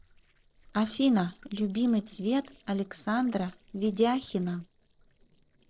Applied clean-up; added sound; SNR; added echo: neural separator model SepFormer DNS4.